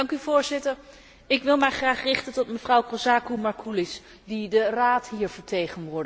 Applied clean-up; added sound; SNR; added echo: none; none; none; none.